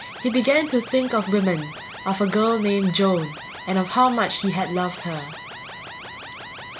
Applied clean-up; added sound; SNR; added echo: none; Alarm; 14 dB; none.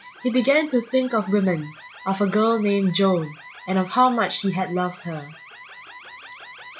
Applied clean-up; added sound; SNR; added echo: classical method log-MMSE.